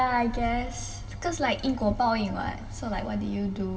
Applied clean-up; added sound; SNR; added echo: none; none; none; reverberation time 1.7 s.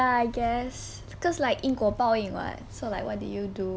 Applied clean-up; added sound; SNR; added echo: none; none; none; none.